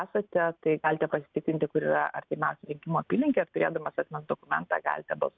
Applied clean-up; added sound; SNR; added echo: none; none; none; none.